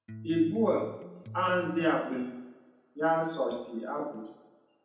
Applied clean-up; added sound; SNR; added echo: none; Electric guitar; 14 dB; reverberation time 0.9 s.